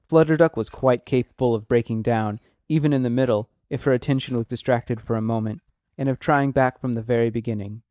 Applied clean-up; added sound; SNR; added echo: neural mask model DeepFilterNet 3.